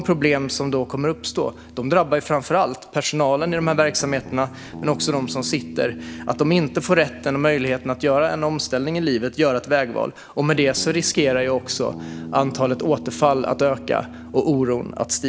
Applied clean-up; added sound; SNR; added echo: none; Guitar; 15 dB; none.